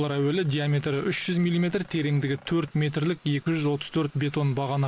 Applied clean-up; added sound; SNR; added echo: none; none; none; none.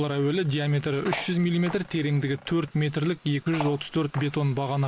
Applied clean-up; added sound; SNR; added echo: none; Cutlery, silverware; 14 dB; none.